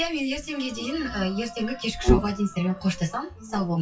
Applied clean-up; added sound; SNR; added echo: classical method WPE with log-MMSE.